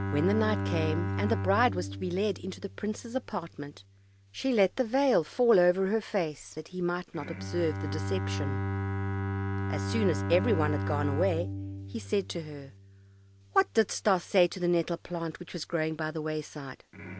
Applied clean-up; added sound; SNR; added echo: none; Bowed string instrument; 5 dB; none.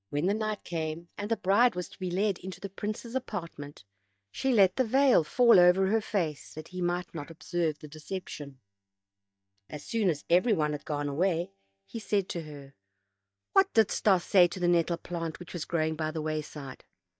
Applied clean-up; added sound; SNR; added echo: neural mask model DeepFilterNet 3.